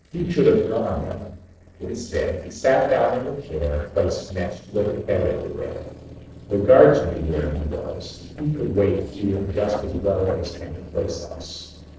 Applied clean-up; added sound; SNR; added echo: neural separator model SepFormer DNS4.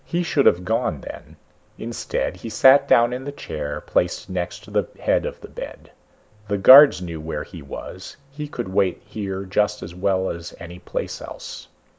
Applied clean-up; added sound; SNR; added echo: none; none; none; none.